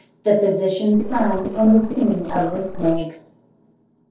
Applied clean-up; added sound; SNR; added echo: neural separator model SepFormer DNS4.